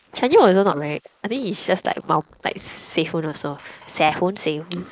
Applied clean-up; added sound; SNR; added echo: neural mask model Resemble Enhance denoiser.